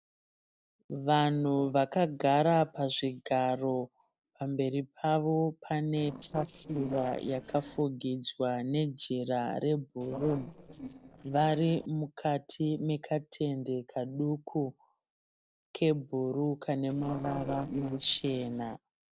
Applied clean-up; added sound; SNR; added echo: neural separator model SepFormer DNS4.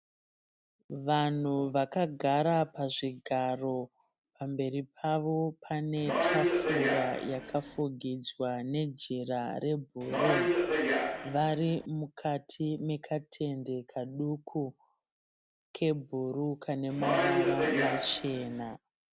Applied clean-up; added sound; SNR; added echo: none; Subway, metro, underground; -2 dB; none.